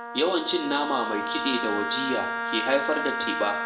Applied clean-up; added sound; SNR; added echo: none; Wind instrument, woodwind instrument; 3 dB; reverberation time 0.6 s.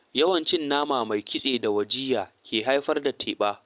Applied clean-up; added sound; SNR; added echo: none; none; none; none.